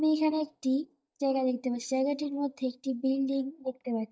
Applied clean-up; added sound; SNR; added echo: neural mask model DeepFilterNet 3.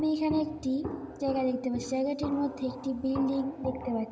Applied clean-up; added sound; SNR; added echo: none; Walk, footsteps; 11 dB; reverberation time 2.4 s.